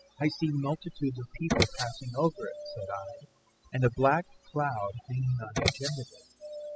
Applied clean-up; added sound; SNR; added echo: classical method spectral subtraction.